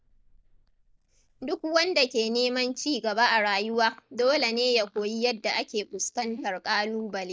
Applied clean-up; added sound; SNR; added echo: neural mask model DeepFilterNet 3.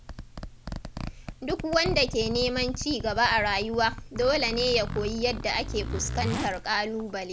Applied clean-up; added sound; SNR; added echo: none; Zipper (clothing); 7 dB; none.